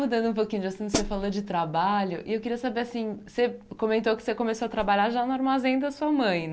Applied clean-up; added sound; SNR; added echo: none; Hi-hat; 4 dB; none.